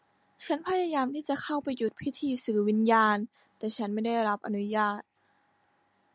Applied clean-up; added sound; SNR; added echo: none; none; none; none.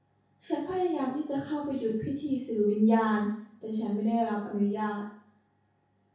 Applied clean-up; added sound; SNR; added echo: none; none; none; reverberation time 0.6 s.